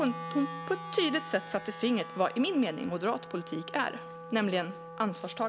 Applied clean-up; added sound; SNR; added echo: none; Wind instrument, woodwind instrument; 11 dB; none.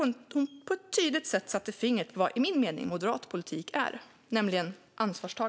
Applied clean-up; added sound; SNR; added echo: none; none; none; none.